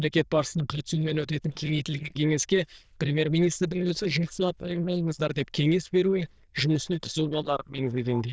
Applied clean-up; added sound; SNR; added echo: neural diffusion model UNIVERSE++.